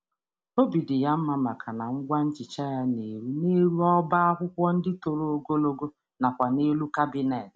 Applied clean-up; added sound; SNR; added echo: none; none; none; none.